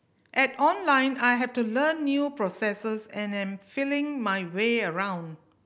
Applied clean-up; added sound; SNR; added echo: none; none; none; none.